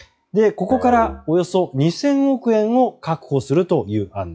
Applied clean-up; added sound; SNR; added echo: classical method log-MMSE.